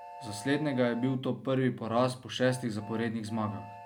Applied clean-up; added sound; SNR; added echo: none; Train; 17 dB; none.